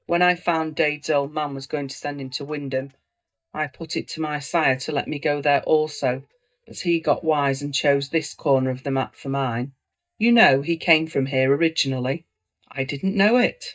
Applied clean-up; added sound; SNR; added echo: neural mask model DeepFilterNet 3.